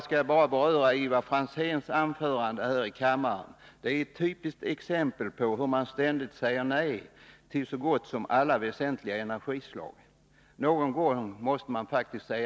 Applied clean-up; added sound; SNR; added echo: none; none; none; none.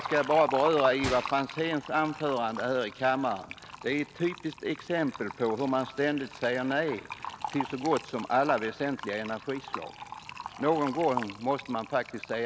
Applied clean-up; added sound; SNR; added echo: none; Fill (with liquid) + Gunshot, gunfire; 10 dB; none.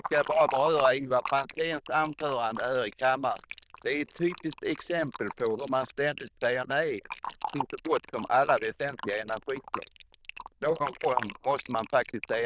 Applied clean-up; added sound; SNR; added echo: neural diffusion model UNIVERSE++.